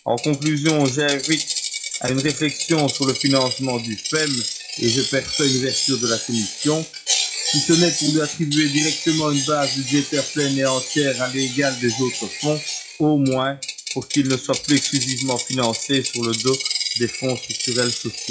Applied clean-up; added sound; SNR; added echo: classical method WPE with log-MMSE.